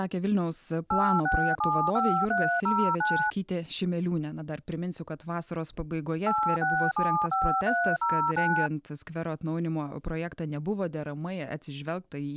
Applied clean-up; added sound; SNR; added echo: none; Telephone; -5 dB; none.